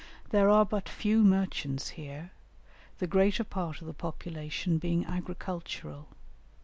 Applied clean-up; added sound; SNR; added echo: none; none; none; none.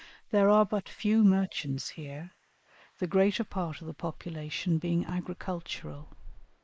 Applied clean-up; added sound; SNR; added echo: neural mask model Resemble Enhance denoiser.